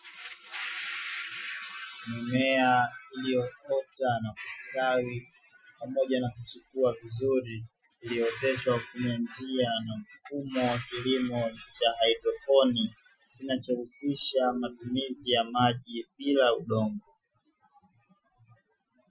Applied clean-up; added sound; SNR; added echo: classical method Wiener filter.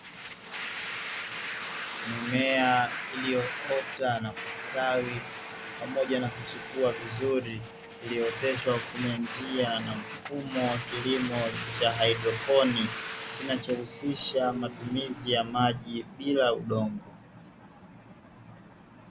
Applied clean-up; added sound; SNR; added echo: none; Domestic sounds, home sounds; 9 dB; none.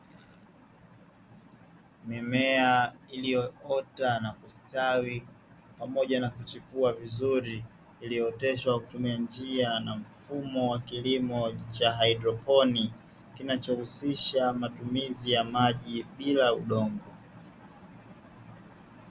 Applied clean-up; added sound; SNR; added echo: none; none; none; none.